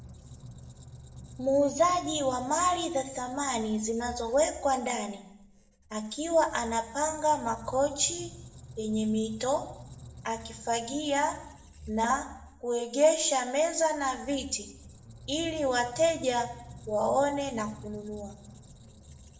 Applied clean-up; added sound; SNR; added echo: none; Squeak; 18 dB; reverberation time 0.6 s.